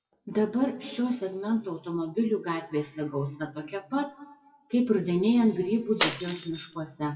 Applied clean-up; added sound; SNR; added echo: classical method WPE with log-MMSE.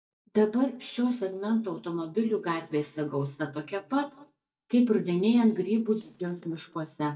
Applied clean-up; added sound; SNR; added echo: neural mask model DeepFilterNet 3.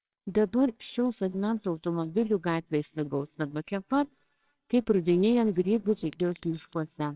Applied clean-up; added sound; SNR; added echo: neural separator model SepFormer WHAMR!.